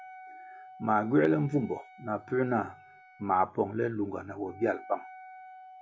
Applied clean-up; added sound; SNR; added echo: none; Wind instrument, woodwind instrument; 19 dB; none.